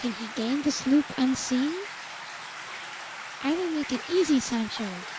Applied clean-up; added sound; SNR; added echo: none; Stream; 10 dB; none.